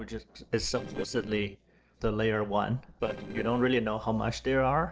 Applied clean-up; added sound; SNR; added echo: neural separator model SepFormer DNS4.